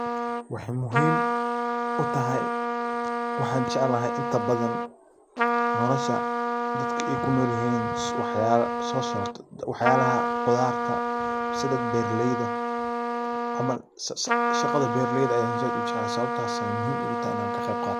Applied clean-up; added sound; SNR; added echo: none; Trumpet; -2 dB; none.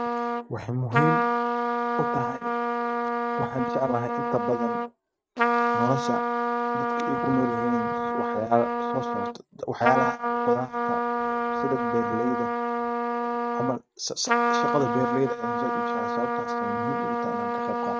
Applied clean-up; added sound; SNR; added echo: neural mask model RNNoise.